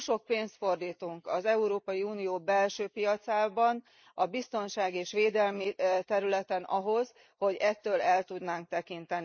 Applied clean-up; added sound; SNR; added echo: neural mask model Resemble Enhance denoiser.